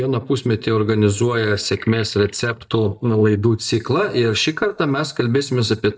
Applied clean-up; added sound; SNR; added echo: neural mask model DeepFilterNet 3.